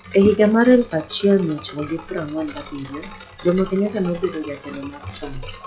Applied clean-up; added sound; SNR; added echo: classical method log-MMSE.